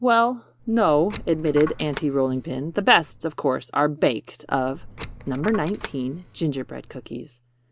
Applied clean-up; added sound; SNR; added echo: none; Coin (dropping); 15 dB; none.